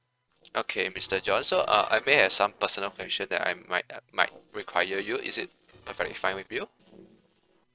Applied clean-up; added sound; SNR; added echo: neural separator model SepFormer DNS4.